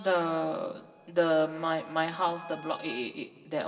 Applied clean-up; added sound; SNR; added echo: none; Bowed string instrument; 20 dB; reverberation time 1.7 s.